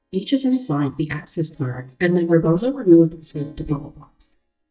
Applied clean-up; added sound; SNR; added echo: neural mask model DeepFilterNet 3.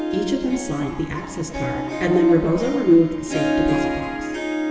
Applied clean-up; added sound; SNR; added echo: none; Harp; 4 dB; reverberation time 1.3 s.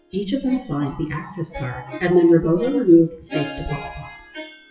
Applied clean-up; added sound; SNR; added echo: classical method WPE with log-MMSE.